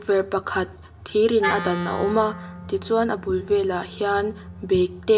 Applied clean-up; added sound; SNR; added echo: none; Wind instrument, woodwind instrument; 12 dB; reverberation time 0.4 s.